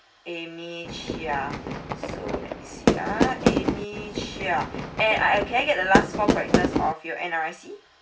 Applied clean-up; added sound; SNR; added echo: none; Fireworks; -2 dB; reverberation time 0.2 s.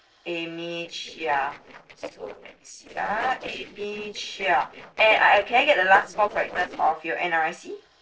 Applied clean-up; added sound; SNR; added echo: neural separator model SepFormer DNS4.